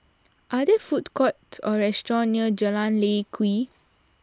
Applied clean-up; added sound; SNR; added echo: none; none; none; none.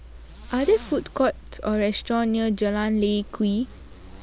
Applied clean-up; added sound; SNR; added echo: none; Zipper (clothing); 17 dB; none.